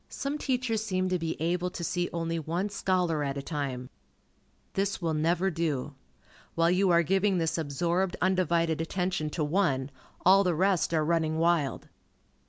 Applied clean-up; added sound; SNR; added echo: none; none; none; none.